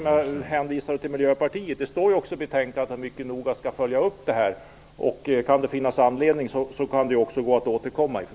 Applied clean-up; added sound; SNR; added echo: none; none; none; none.